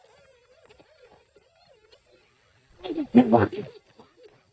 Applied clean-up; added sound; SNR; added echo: neural mask model DeepFilterNet 3.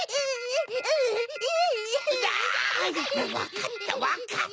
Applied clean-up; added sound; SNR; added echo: none; Telephone; 15 dB; none.